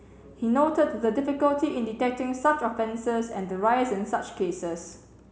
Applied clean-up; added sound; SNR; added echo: none; none; none; none.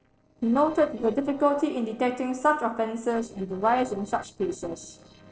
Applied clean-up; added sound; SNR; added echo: neural separator model SepFormer DNS4.